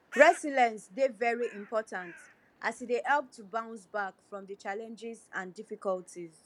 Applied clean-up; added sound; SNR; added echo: none; Bird; 19 dB; none.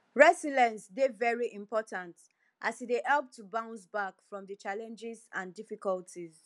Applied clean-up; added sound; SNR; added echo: none; none; none; none.